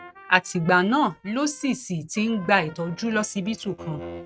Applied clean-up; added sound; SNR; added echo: neural mask model RNNoise.